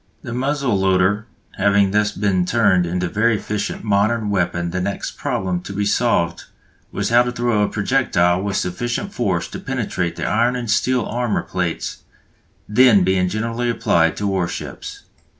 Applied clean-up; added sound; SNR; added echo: none; none; none; none.